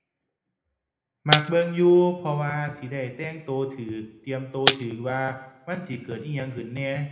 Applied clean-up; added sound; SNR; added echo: none; Shatter; 6 dB; reverberation time 0.7 s.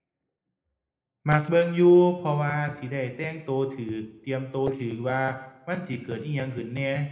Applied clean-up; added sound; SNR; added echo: neural separator model SepFormer DNS4.